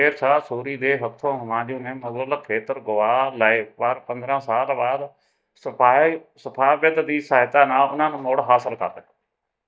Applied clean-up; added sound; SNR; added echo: neural mask model DeepFilterNet 3.